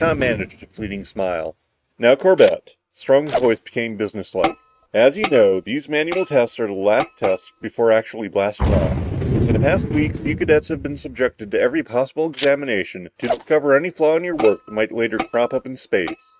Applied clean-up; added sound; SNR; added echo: neural mask model RNNoise.